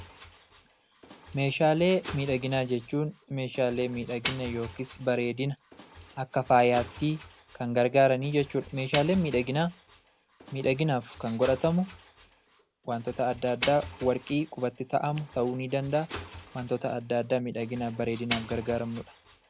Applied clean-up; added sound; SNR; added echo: none; Engine; 12 dB; none.